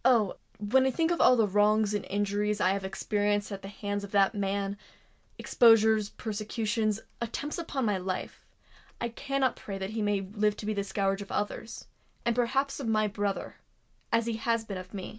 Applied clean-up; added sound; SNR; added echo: none; none; none; none.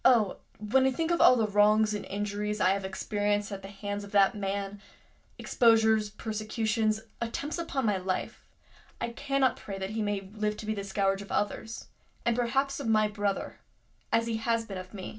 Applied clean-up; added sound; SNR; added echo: none; none; none; reverberation time 0.2 s.